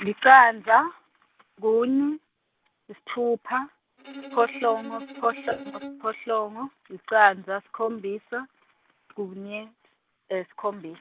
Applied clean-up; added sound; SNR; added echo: none; Bowed string instrument; 17 dB; none.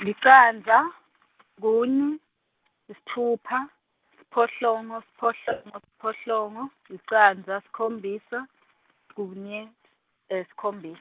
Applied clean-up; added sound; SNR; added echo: none; none; none; none.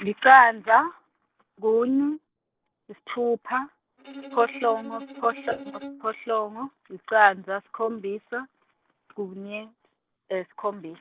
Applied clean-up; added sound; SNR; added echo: neural separator model SepFormer DNS4.